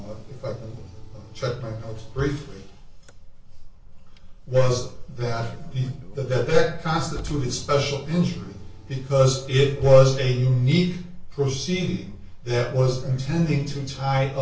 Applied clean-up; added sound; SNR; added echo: none; Car; 14 dB; reverberation time 0.3 s.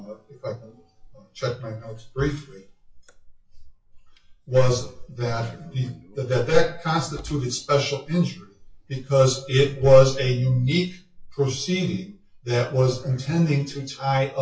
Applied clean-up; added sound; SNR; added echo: classical method WPE with log-MMSE.